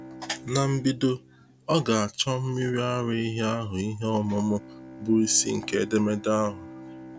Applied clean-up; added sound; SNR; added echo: none; Bowed string instrument; 18 dB; none.